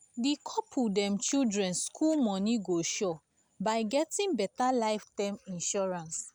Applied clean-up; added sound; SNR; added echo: none; none; none; none.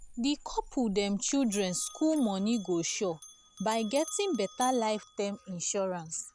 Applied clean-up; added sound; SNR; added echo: none; Bell; 15 dB; none.